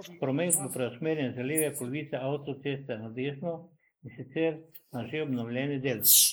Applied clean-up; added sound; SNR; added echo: neural mask model Resemble Enhance denoiser.